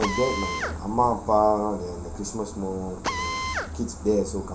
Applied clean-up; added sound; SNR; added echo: none; Drill; 8 dB; reverberation time 1.6 s.